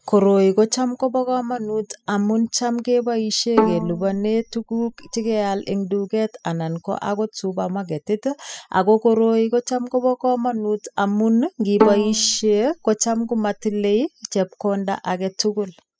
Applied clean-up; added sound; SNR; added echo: classical method spectral subtraction.